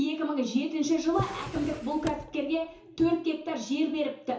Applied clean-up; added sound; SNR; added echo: none; Drawer open or close; 10 dB; reverberation time 0.7 s.